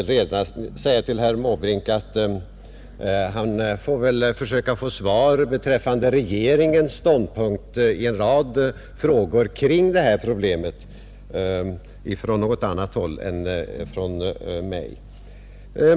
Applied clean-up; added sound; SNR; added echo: none; none; none; none.